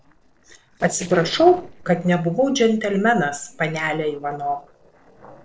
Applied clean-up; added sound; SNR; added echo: neural separator model SepFormer DNS4.